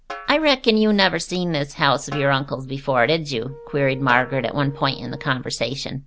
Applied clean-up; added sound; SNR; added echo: none; Wind instrument, woodwind instrument + Snare drum; 19 dB; none.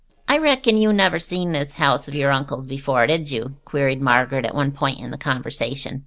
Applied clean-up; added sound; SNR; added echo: neural separator model SepFormer DNS4.